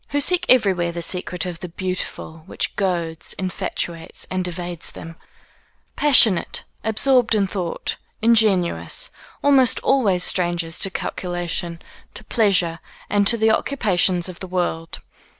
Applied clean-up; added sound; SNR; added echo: none; none; none; none.